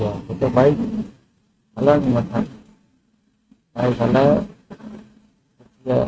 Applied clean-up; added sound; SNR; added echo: neural mask model RNNoise.